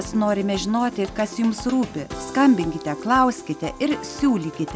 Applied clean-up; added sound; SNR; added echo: none; none; none; none.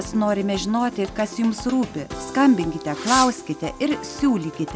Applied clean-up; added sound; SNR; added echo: none; Fireworks; 12 dB; none.